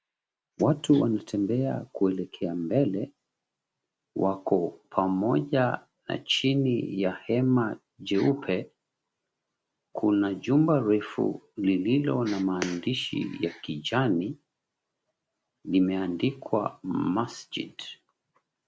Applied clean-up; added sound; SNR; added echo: none; none; none; none.